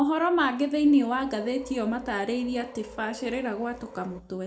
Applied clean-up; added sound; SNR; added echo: none; Subway, metro, underground; 19 dB; reverberation time 0.3 s.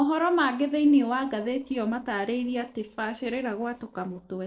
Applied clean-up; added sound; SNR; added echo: neural separator model SepFormer DNS4.